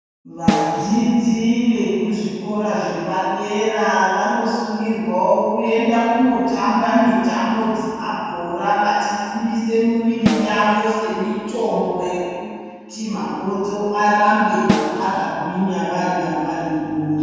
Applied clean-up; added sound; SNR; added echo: none; Snare drum; 3 dB; reverberation time 2.1 s.